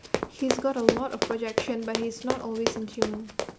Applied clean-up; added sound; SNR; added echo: none; Run; -1 dB; none.